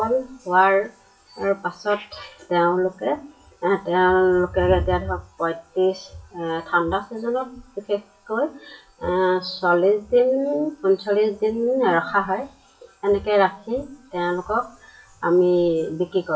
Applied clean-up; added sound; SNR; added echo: classical method WPE with log-MMSE.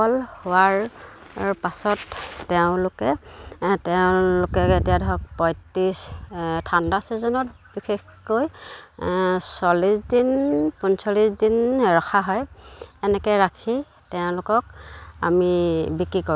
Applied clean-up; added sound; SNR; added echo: none; none; none; none.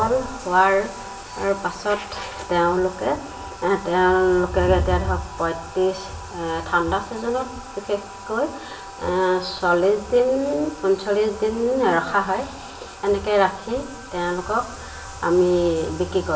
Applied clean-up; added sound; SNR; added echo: none; Bathtub (filling or washing); 15 dB; reverberation time 0.6 s.